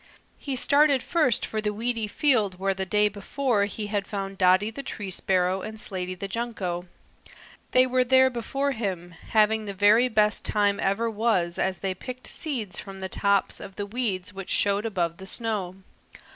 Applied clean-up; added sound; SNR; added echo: none; none; none; none.